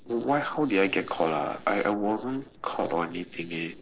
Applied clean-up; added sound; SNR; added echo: neural separator model SepFormer DNS4.